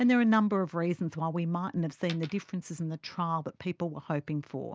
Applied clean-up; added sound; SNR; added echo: none; Coin (dropping); 20 dB; none.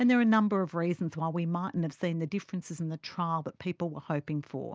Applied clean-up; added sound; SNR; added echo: none; none; none; none.